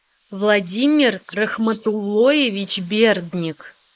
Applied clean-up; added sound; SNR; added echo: neural mask model Resemble Enhance denoiser.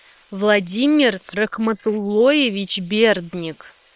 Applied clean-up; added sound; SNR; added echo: neural separator model SepFormer WHAM!.